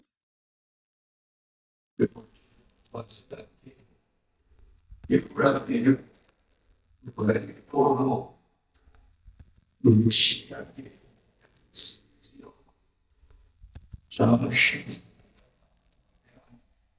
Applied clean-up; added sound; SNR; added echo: neural mask model DeepFilterNet 3.